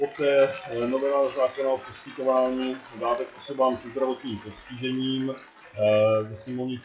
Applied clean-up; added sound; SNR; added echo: classical method WPE with log-MMSE.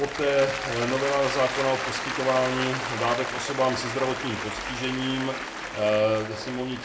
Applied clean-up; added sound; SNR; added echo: none; Applause / Cheering; 5 dB; reverberation time 0.4 s.